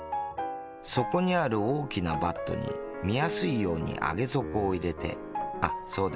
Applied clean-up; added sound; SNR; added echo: none; none; none; none.